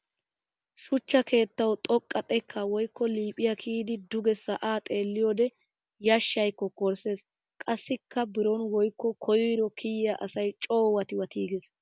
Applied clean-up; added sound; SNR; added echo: none; none; none; none.